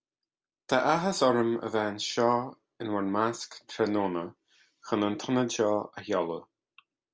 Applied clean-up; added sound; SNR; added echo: none; none; none; none.